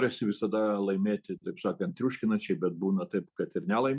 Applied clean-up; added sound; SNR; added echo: none; none; none; none.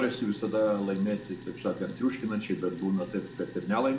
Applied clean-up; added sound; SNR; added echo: none; Sink (filling or washing); 16 dB; reverberation time 0.8 s.